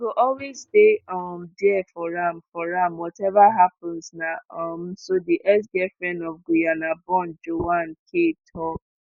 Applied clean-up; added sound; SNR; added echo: neural mask model DeepFilterNet 3.